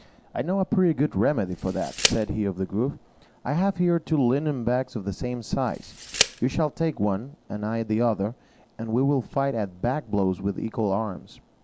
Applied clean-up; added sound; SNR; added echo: none; Tick; 7 dB; none.